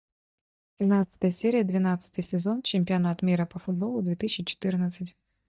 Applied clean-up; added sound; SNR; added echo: neural mask model DeepFilterNet 3.